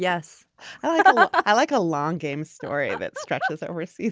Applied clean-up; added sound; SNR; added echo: none; none; none; none.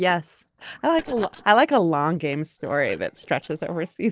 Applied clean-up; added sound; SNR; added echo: neural separator model SepFormer DNS4.